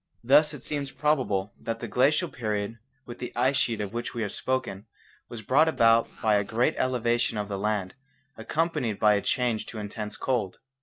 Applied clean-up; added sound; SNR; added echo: neural separator model SepFormer DNS4.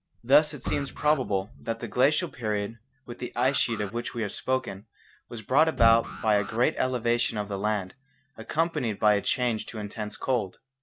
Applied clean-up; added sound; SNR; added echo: none; Alarm + Motor vehicle (road); 13 dB; none.